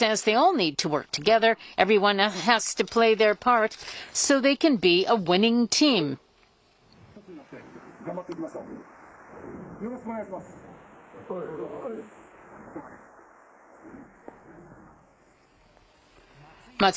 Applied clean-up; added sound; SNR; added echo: neural mask model Resemble Enhance denoiser.